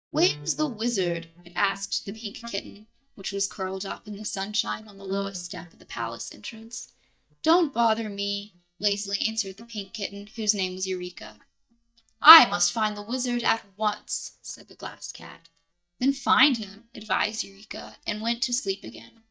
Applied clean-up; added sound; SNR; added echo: neural mask model DeepFilterNet 3.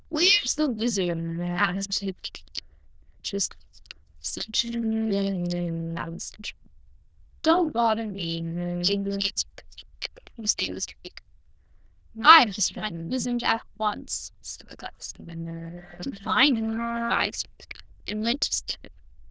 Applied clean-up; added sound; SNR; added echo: neural diffusion model UNIVERSE++.